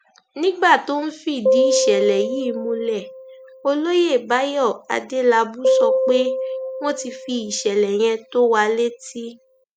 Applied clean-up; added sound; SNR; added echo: none; Piano; 3 dB; none.